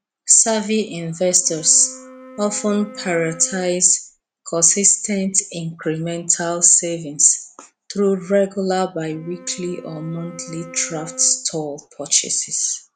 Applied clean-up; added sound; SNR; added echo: none; Wind instrument, woodwind instrument; 19 dB; none.